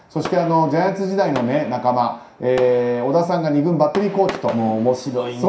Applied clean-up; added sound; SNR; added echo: none; Fireworks; 17 dB; reverberation time 0.5 s.